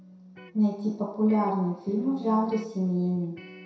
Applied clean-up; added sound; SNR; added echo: none; Electric guitar; 19 dB; reverberation time 0.7 s.